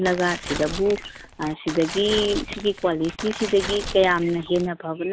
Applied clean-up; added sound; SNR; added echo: none; Tearing; 11 dB; none.